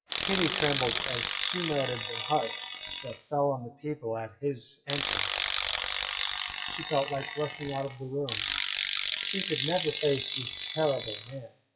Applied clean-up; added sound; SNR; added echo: classical method WPE with log-MMSE.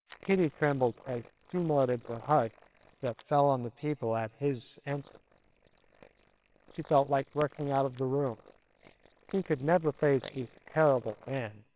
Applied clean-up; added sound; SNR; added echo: neural separator model SepFormer WHAMR!.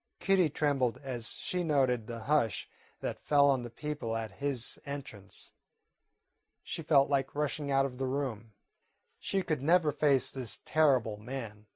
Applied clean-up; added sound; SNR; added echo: none; none; none; none.